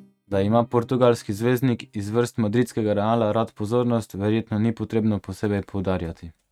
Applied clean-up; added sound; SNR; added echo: neural mask model RNNoise.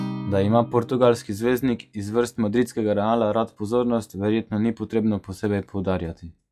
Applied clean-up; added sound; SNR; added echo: classical method log-MMSE.